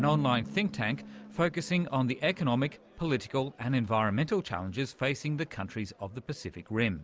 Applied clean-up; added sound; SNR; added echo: none; Drum; 15 dB; none.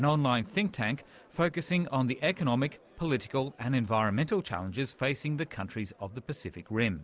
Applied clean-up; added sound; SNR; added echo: none; none; none; none.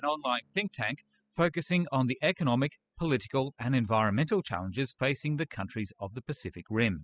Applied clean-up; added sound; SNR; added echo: classical method spectral subtraction.